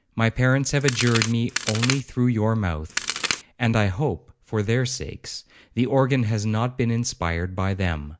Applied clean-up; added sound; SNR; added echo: none; Crack; 4 dB; none.